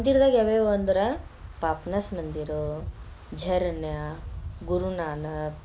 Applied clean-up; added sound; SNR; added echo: none; Wind; 12 dB; none.